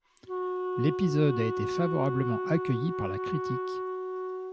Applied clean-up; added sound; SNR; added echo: none; Wind instrument, woodwind instrument; 2 dB; none.